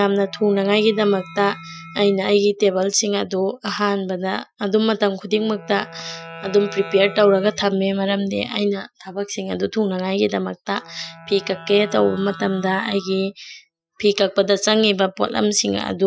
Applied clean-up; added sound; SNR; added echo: classical method Wiener filter.